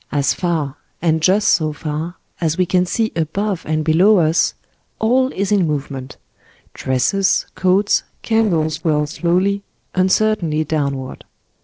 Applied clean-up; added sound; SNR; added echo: neural separator model SepFormer DNS4.